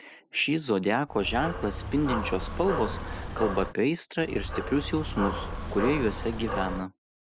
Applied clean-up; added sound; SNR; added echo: none; Dog; 4 dB; none.